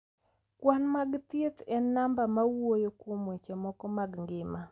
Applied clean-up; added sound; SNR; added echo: none; none; none; none.